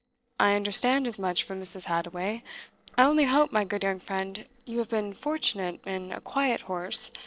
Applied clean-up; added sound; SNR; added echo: neural separator model SepFormer DNS4.